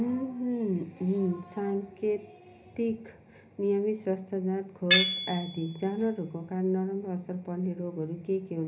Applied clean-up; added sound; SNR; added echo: none; Tools; -1 dB; reverberation time 0.5 s.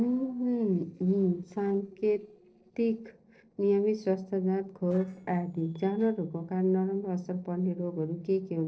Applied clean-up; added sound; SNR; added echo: neural separator model SepFormer DNS4.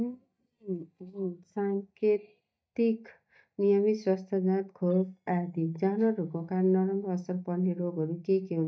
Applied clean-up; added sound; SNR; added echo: neural mask model DeepFilterNet 3.